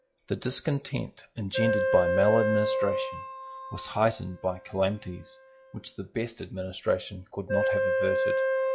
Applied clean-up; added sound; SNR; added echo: classical method log-MMSE.